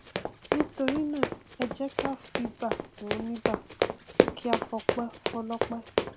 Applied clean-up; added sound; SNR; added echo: none; Run; -4 dB; none.